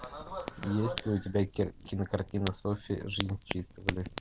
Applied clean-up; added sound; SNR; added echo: none; Fire; 5 dB; none.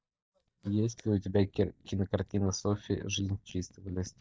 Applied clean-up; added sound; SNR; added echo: neural mask model DeepFilterNet 3.